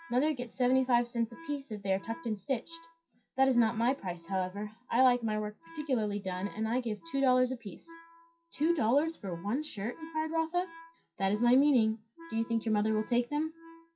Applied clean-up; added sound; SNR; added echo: classical method WPE with log-MMSE.